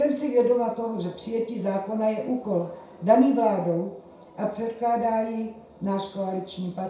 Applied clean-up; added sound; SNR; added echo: none; none; none; reverberation time 0.6 s.